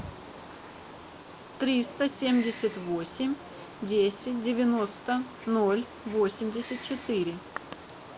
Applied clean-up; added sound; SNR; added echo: none; Wild animals; 15 dB; none.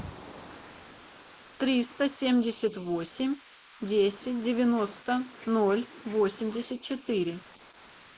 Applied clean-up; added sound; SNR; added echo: neural mask model Resemble Enhance denoiser.